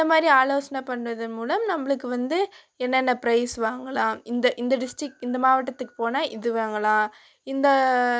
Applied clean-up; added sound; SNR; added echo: none; none; none; none.